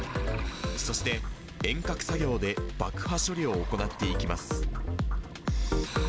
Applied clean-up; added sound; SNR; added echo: none; Wind instrument, woodwind instrument; 15 dB; none.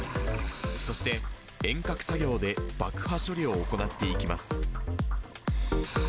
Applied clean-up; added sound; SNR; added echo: none; none; none; none.